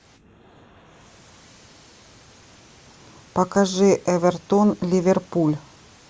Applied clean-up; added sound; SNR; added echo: neural mask model Resemble Enhance denoiser.